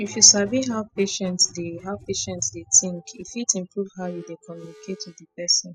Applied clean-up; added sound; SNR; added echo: classical method spectral subtraction.